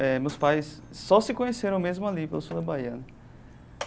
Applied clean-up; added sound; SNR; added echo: none; Mechanisms; 18 dB; none.